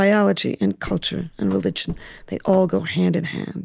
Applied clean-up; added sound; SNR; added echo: neural mask model Resemble Enhance denoiser.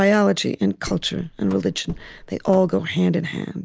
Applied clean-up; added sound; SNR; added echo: none; Car; 18 dB; none.